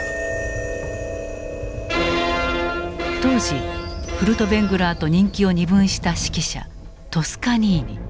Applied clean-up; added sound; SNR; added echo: none; Chink, clink + Train; 9 dB; none.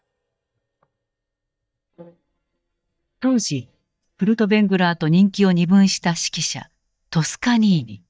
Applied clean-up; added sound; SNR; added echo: neural mask model DeepFilterNet 3.